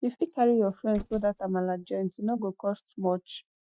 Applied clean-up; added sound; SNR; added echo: neural mask model RNNoise.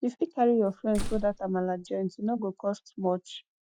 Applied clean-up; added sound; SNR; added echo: none; Slam; 7 dB; none.